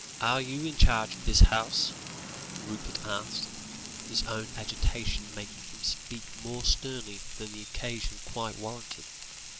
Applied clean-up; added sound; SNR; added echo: none; Truck + Frying (food); 12 dB; none.